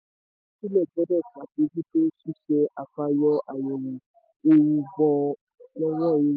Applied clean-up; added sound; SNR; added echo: none; none; none; none.